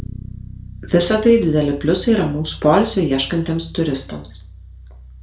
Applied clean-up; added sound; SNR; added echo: none; Bass guitar; 16 dB; reverberation time 0.4 s.